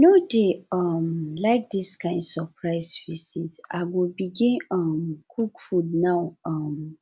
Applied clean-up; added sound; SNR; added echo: none; none; none; none.